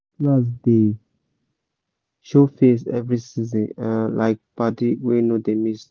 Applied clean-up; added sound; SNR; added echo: none; none; none; none.